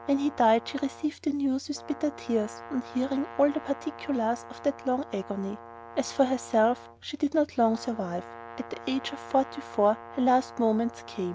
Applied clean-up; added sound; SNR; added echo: none; Brass instrument; 16 dB; none.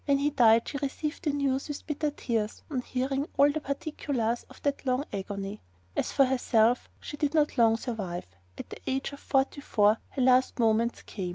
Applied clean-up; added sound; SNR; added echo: none; none; none; none.